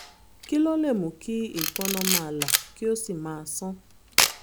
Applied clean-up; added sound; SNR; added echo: none; Camera; 1 dB; none.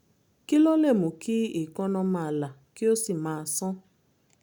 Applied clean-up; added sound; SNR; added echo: none; none; none; none.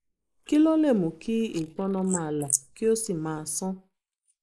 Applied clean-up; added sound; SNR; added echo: neural mask model Resemble Enhance denoiser.